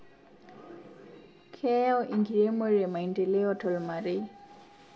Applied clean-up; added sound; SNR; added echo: none; none; none; reverberation time 0.3 s.